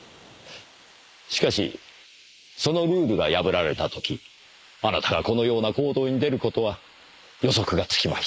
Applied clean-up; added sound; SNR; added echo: neural mask model Resemble Enhance denoiser.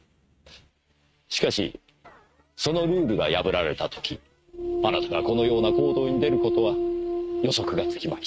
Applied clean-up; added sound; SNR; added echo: neural mask model RNNoise.